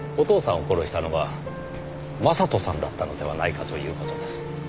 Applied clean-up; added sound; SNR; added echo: none; Waves, surf; 19 dB; none.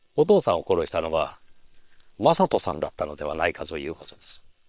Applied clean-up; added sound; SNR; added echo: neural separator model SepFormer WHAM!.